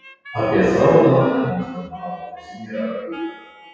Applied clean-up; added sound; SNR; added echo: classical method WPE with log-MMSE.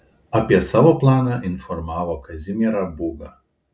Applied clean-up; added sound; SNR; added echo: none; none; none; none.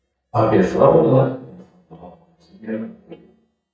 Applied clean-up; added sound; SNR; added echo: neural mask model DeepFilterNet 3.